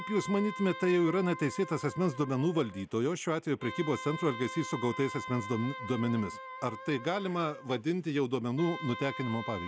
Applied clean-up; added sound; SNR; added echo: none; Wind instrument, woodwind instrument; 12 dB; none.